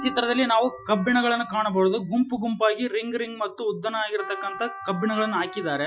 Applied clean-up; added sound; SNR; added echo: classical method Wiener filter.